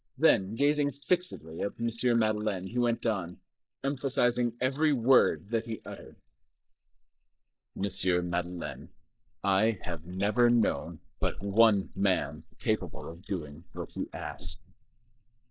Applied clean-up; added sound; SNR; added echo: neural mask model Resemble Enhance denoiser.